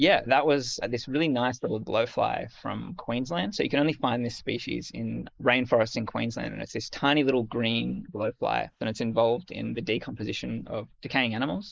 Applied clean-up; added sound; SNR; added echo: neural mask model Resemble Enhance denoiser.